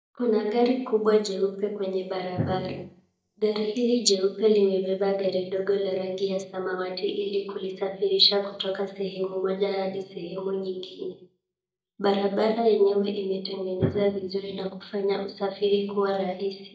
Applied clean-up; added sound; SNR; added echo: neural mask model DeepFilterNet 3.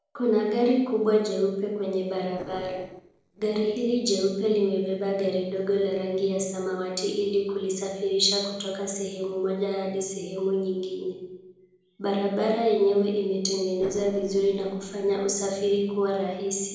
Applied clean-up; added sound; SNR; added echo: neural separator model SepFormer DNS4.